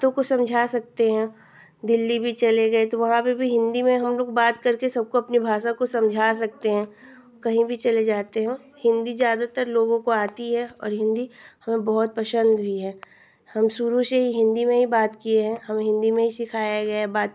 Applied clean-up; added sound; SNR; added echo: none; none; none; none.